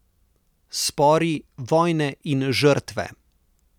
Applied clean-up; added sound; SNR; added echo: none; none; none; none.